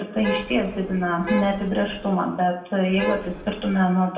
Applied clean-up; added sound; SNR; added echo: none; Traffic noise, roadway noise / Vehicle horn, car horn, honking; 9 dB; reverberation time 0.7 s.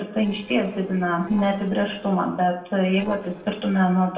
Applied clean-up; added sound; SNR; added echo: neural separator model SepFormer DNS4.